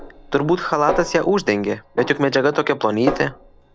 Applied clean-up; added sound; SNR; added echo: none; Snare drum; 11 dB; none.